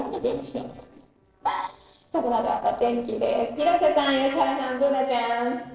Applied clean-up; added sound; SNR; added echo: neural separator model SepFormer DNS4.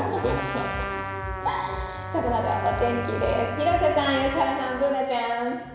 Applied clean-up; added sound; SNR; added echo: none; Trumpet; 9 dB; reverberation time 1.0 s.